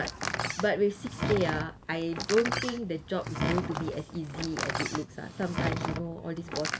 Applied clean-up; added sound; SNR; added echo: none; Door; 3 dB; none.